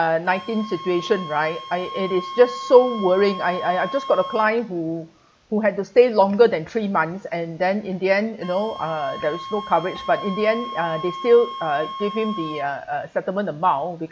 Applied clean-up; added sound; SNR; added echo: none; Wind instrument, woodwind instrument; 13 dB; none.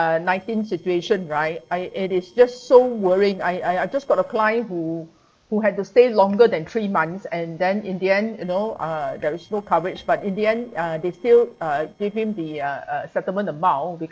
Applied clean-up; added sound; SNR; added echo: neural separator model SepFormer DNS4.